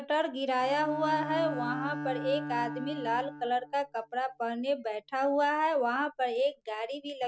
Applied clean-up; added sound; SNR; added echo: none; Bowed string instrument; 10 dB; none.